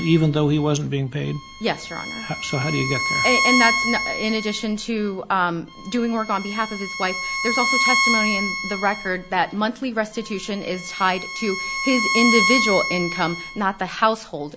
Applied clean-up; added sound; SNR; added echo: none; Bowed string instrument; 2 dB; none.